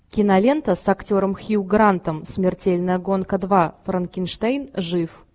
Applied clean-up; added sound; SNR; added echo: none; none; none; none.